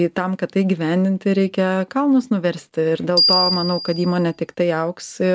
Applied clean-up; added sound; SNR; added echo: none; Bell; 2 dB; none.